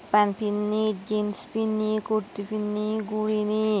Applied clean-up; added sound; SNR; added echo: none; none; none; none.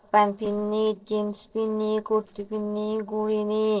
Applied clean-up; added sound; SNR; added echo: neural separator model SepFormer DNS4.